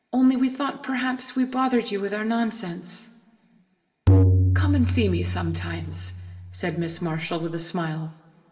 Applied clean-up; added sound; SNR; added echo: none; Tabla; -4 dB; reverberation time 2.4 s.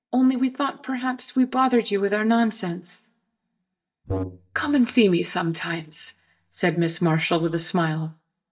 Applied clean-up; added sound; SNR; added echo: neural mask model DeepFilterNet 3.